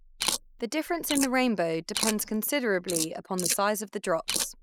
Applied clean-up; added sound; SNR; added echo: neural mask model Resemble Enhance denoiser.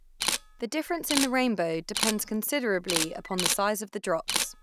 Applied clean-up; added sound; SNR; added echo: none; Camera; 4 dB; none.